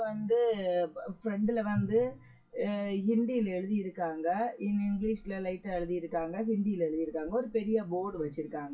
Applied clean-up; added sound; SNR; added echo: classical method WPE with log-MMSE.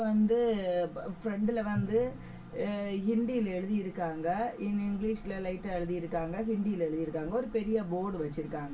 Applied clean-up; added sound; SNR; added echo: none; Drum; 19 dB; reverberation time 0.2 s.